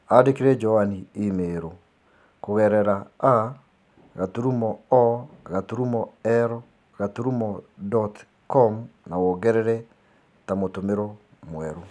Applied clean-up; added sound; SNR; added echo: none; none; none; none.